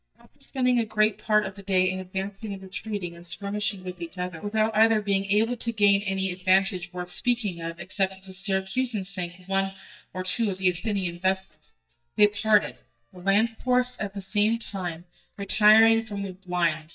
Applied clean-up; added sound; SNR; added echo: neural mask model DeepFilterNet 3.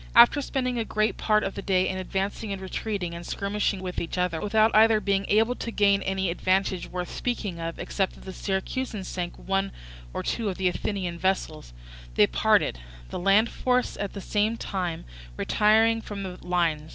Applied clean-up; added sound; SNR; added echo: none; none; none; none.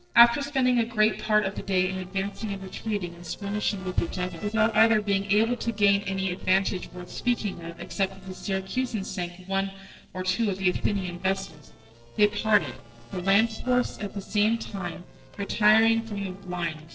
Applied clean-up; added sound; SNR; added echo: neural separator model SepFormer DNS4.